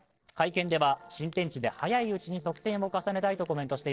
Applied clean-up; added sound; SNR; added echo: neural separator model SepFormer DNS4.